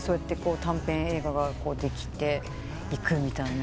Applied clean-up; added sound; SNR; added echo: none; Vehicle horn, car horn, honking; 12 dB; none.